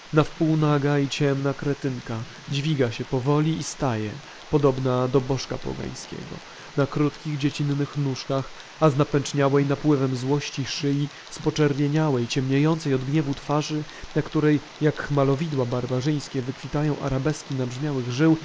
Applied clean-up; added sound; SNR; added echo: neural mask model Resemble Enhance denoiser.